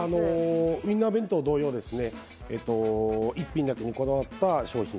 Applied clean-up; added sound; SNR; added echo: none; none; none; none.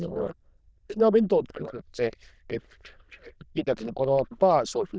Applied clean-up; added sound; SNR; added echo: neural diffusion model UNIVERSE++.